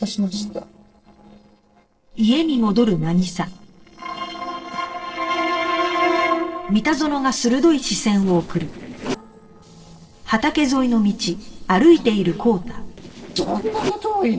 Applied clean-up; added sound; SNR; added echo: neural separator model SepFormer DNS4.